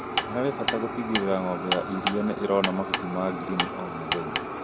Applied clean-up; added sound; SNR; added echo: none; Hammer + Fire; 1 dB; none.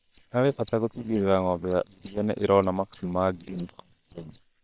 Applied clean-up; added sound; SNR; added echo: neural separator model SepFormer WHAM!.